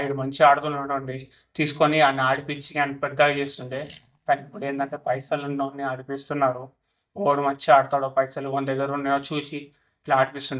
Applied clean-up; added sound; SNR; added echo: neural mask model DeepFilterNet 3.